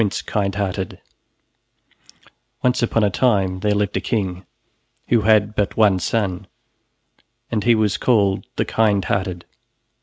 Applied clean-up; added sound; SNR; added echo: none; none; none; none.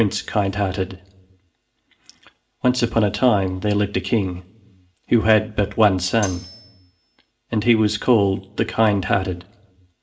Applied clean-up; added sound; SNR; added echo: none; Cutlery, silverware; 18 dB; reverberation time 0.4 s.